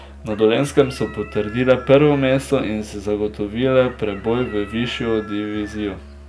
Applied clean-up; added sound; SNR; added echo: none; Musical instrument + Chicken, rooster; 18 dB; none.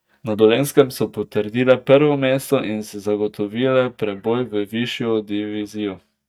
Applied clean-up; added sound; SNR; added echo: neural mask model DeepFilterNet 3.